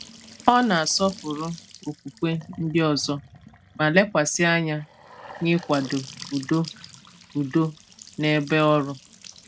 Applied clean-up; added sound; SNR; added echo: none; Trickle, dribble / Bathtub (filling or washing) / Sink (filling or washing) / Gurgling / Splash, splatter; 19 dB; none.